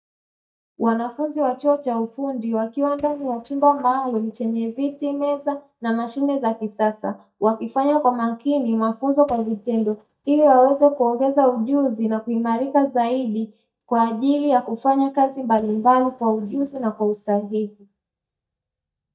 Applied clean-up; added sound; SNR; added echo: neural mask model DeepFilterNet 3.